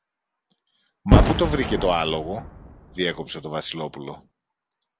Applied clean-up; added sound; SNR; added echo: none; Boom; -3 dB; none.